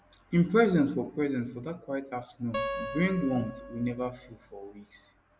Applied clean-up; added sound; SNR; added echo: none; Acoustic guitar; 9 dB; none.